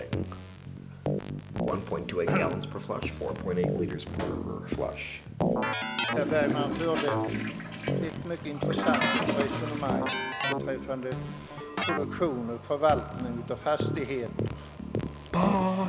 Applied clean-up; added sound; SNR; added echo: none; Keyboard (musical) + Toilet flush; -4 dB; none.